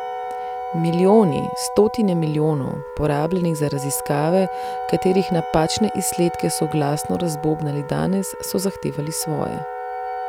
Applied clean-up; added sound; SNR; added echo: none; Wind instrument, woodwind instrument + Wind instrument, woodwind instrument; 8 dB; none.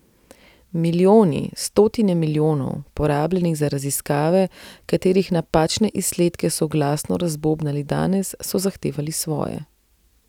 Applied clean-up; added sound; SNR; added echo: none; none; none; none.